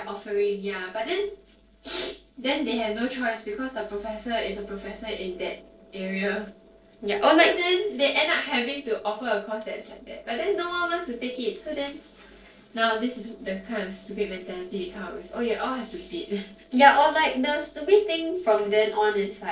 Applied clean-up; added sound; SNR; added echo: neural separator model SepFormer DNS4.